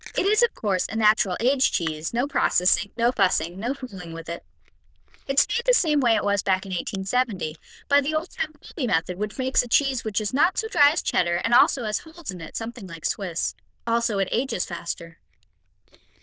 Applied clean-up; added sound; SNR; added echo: neural diffusion model UNIVERSE++.